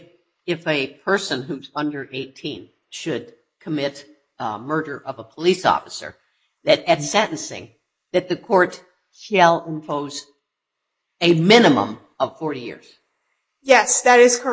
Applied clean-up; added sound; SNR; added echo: neural mask model Resemble Enhance denoiser.